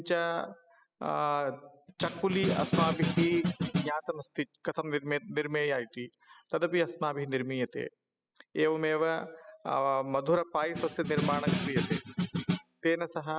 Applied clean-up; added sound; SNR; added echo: classical method spectral subtraction.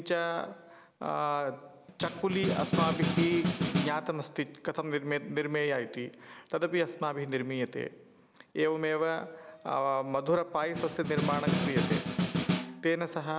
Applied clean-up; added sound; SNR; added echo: none; Snare drum; -1 dB; none.